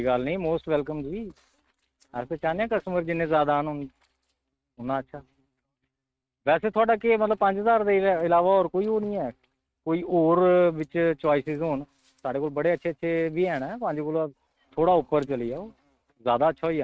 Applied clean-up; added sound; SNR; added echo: neural mask model RNNoise.